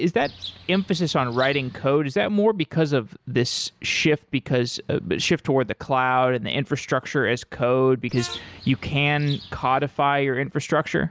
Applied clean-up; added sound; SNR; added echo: none; Bird + Harmonica; 18 dB; none.